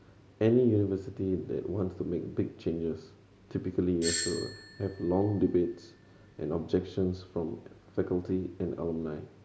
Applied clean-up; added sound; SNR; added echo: none; Doorbell; 9 dB; none.